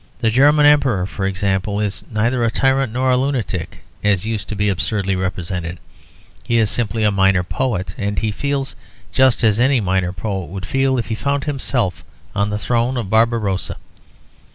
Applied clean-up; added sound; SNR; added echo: none; none; none; none.